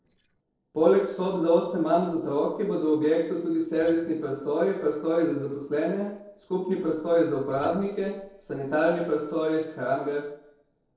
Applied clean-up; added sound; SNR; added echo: neural separator model SepFormer DNS4.